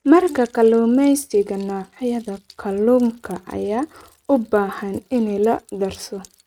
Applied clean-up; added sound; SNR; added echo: neural mask model RNNoise.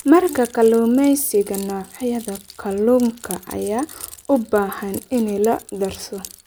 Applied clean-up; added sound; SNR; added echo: none; Keys jangling; 20 dB; none.